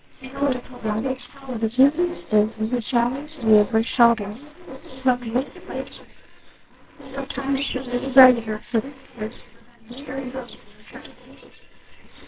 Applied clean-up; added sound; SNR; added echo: neural separator model SepFormer WHAMR!.